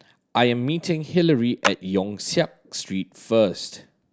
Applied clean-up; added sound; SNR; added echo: none; Clapping; 8 dB; none.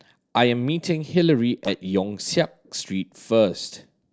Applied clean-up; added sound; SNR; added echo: neural separator model SepFormer DNS4.